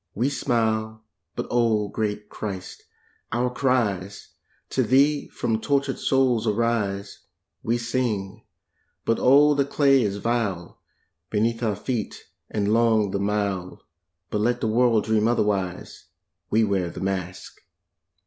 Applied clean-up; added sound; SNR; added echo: none; none; none; none.